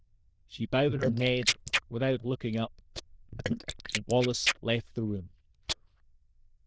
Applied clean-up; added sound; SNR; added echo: neural diffusion model UNIVERSE++.